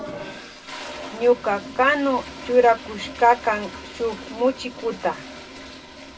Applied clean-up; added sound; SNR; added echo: none; Toilet flush; 14 dB; reverberation time 0.2 s.